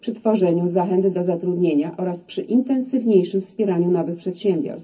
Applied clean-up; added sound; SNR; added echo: none; none; none; reverberation time 0.4 s.